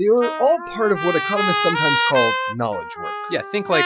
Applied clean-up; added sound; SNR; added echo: classical method Wiener filter.